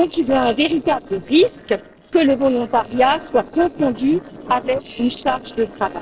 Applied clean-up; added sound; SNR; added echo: neural separator model SepFormer DNS4.